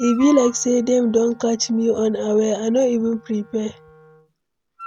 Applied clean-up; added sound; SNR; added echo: none; Wind instrument, woodwind instrument; 19 dB; none.